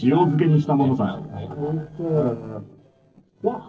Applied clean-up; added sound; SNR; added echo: neural separator model SepFormer DNS4.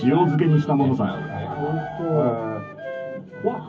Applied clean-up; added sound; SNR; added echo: none; Wind instrument, woodwind instrument; 15 dB; reverberation time 0.3 s.